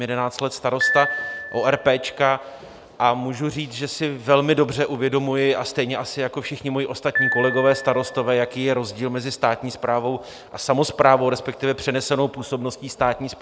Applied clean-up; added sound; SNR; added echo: none; Piano; 11 dB; none.